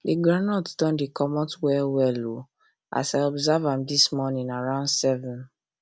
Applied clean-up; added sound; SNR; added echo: none; none; none; none.